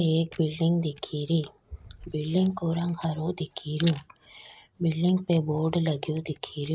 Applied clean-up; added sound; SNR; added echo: neural mask model Resemble Enhance denoiser.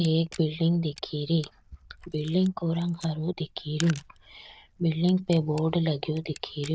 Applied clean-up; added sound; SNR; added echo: neural diffusion model UNIVERSE++.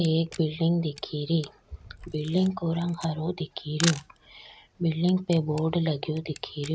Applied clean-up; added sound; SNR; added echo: none; Camera; 15 dB; none.